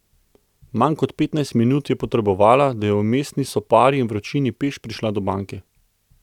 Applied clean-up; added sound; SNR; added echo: none; none; none; none.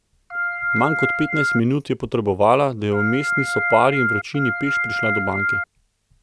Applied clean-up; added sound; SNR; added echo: none; Organ; 1 dB; none.